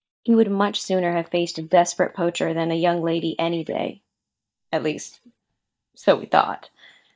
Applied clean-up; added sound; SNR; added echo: neural mask model DeepFilterNet 3.